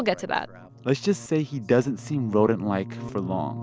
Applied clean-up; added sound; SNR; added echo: none; none; none; none.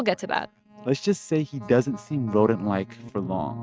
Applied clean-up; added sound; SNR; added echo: neural mask model RNNoise.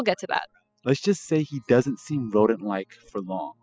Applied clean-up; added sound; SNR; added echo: classical method spectral subtraction.